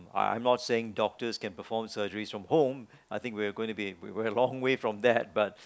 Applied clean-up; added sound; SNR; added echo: none; none; none; none.